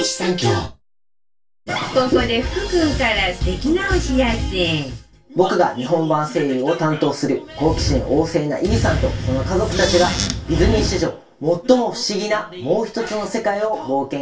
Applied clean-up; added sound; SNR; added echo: none; Squeak / Cupboard open or close; 7 dB; reverberation time 0.2 s.